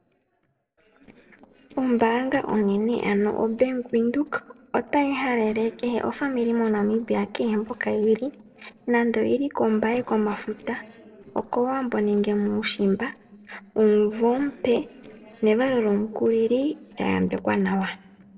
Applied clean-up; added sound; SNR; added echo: neural separator model SepFormer DNS4.